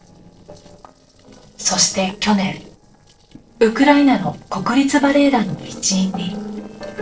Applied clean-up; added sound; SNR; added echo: neural separator model SepFormer DNS4.